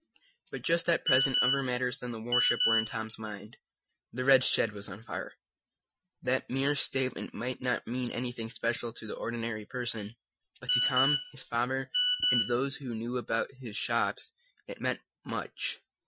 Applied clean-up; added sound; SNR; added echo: classical method Wiener filter.